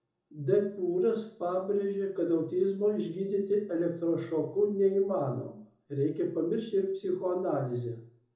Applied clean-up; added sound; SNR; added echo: none; none; none; reverberation time 0.6 s.